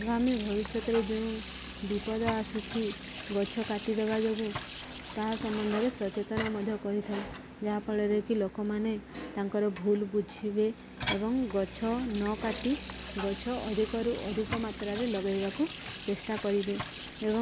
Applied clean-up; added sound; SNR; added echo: none; Sink (filling or washing) / Water tap, faucet; 10 dB; none.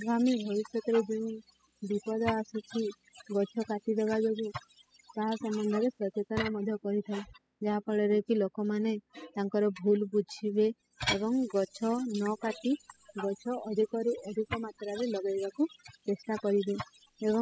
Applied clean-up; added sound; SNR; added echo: classical method spectral subtraction.